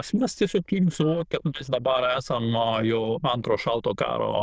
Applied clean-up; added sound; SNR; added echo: neural diffusion model UNIVERSE++.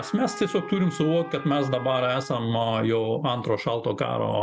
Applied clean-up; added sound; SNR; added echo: none; Trumpet; 17 dB; none.